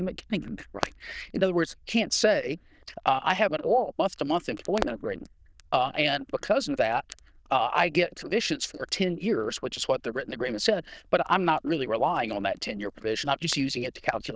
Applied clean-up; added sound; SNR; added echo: neural diffusion model UNIVERSE++.